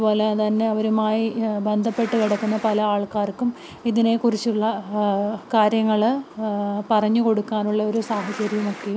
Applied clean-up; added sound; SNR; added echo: none; Insect; 14 dB; none.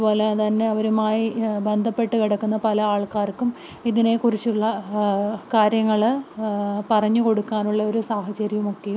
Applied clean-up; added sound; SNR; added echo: none; none; none; none.